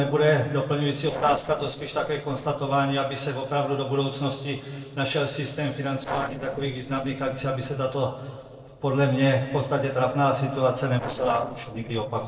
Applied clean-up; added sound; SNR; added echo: neural separator model SepFormer DNS4.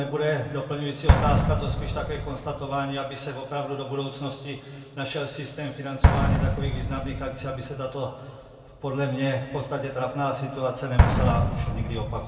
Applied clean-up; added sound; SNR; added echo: none; Explosion; -2 dB; reverberation time 2.4 s.